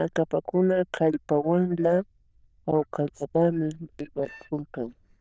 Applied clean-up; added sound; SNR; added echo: neural diffusion model UNIVERSE++.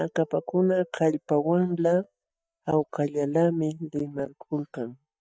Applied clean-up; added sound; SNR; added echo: neural mask model DeepFilterNet 3.